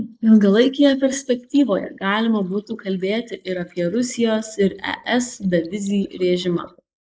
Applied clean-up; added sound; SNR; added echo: neural mask model Resemble Enhance denoiser.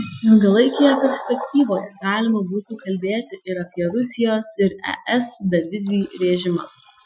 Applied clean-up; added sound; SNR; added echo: classical method Wiener filter.